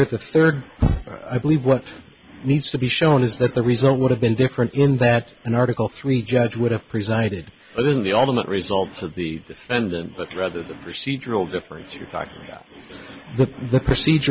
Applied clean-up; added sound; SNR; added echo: none; none; none; none.